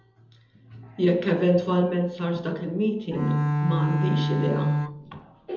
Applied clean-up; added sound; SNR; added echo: none; Bowed string instrument; -2 dB; reverberation time 0.8 s.